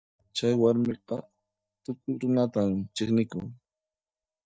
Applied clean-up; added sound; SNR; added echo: neural mask model DeepFilterNet 3.